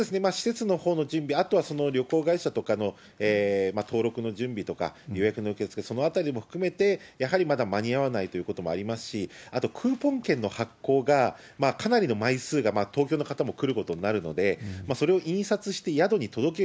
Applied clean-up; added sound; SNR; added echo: none; none; none; none.